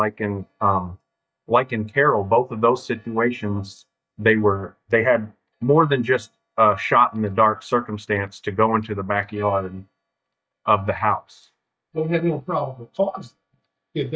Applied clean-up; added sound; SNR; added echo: neural mask model DeepFilterNet 3.